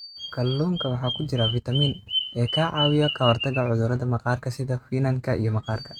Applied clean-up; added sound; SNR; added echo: neural mask model RNNoise.